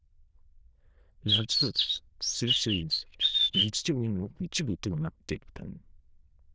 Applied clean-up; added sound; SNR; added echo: neural diffusion model UNIVERSE++.